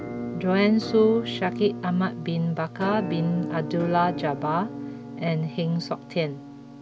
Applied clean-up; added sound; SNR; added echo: none; Musical instrument; 8 dB; none.